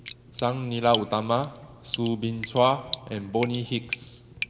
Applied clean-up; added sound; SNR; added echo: none; Drip; 10 dB; reverberation time 1.5 s.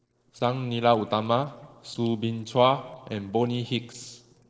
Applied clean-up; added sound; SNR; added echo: neural separator model SepFormer DNS4.